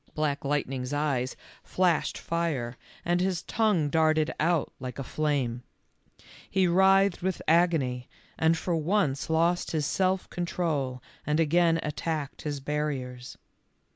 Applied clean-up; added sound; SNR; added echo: none; none; none; none.